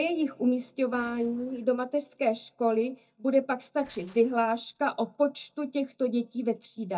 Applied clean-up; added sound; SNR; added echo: neural mask model DeepFilterNet 3.